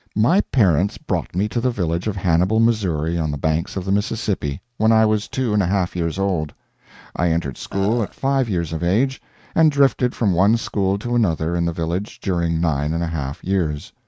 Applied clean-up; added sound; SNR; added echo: neural mask model RNNoise.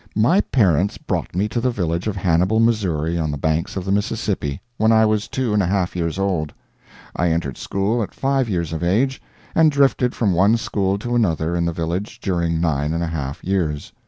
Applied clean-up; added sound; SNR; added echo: none; none; none; none.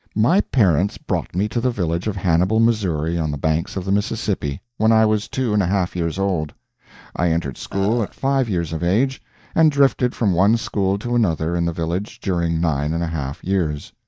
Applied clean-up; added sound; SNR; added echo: neural mask model DeepFilterNet 3.